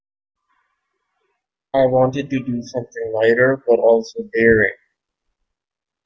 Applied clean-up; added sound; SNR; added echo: none; none; none; none.